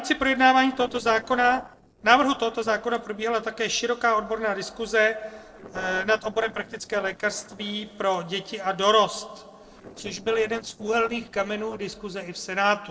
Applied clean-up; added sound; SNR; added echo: neural separator model SepFormer DNS4.